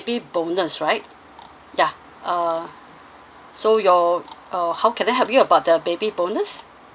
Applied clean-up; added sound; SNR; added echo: none; none; none; none.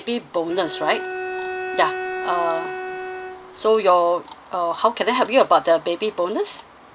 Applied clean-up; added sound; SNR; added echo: none; Bowed string instrument; 8 dB; none.